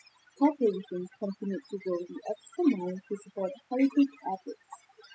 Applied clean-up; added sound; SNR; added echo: classical method spectral subtraction.